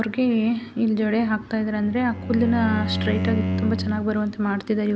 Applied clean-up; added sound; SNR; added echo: none; Bowed string instrument; 5 dB; none.